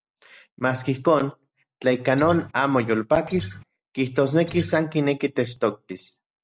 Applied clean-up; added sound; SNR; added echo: none; Acoustic guitar; 12 dB; none.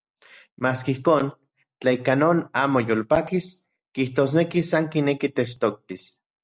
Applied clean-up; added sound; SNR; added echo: none; none; none; none.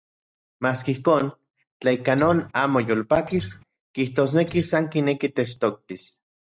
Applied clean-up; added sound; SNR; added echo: neural mask model DeepFilterNet 3.